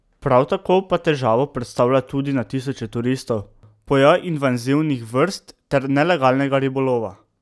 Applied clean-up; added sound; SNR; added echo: none; none; none; none.